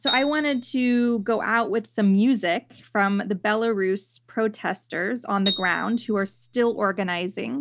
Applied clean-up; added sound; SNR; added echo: none; Piano; 9 dB; none.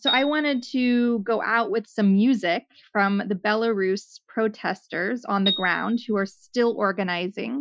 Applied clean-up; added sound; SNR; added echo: classical method Wiener filter.